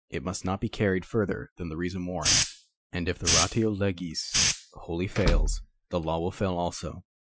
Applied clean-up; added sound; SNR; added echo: classical method Wiener filter.